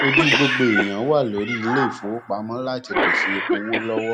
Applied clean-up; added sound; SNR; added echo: none; Meow + Cough; 0 dB; none.